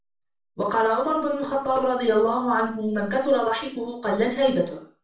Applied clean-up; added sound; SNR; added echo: none; none; none; reverberation time 0.3 s.